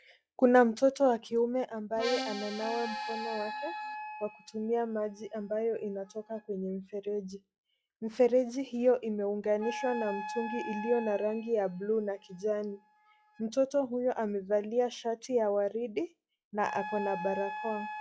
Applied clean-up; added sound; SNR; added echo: classical method log-MMSE.